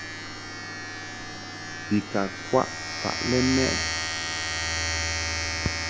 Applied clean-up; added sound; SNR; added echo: none; Domestic sounds, home sounds; 0 dB; none.